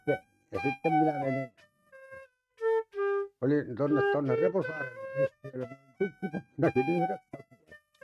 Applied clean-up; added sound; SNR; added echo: neural mask model RNNoise.